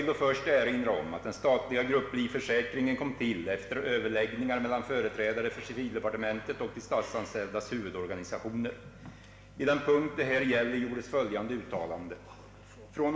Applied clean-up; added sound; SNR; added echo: none; none; none; reverberation time 0.7 s.